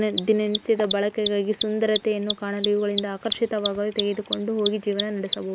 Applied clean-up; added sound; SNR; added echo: none; Mechanisms; 6 dB; none.